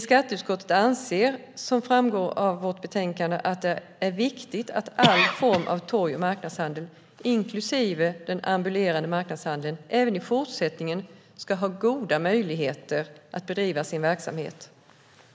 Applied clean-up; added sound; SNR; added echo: none; none; none; none.